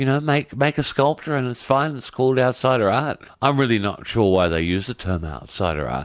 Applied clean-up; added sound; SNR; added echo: none; none; none; none.